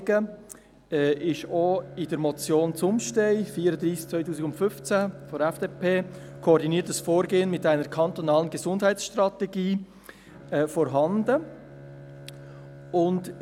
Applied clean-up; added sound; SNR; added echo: none; Bowed string instrument; 19 dB; none.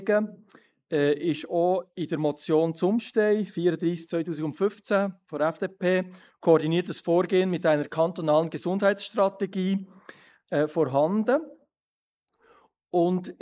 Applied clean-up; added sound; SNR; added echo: neural mask model Resemble Enhance denoiser.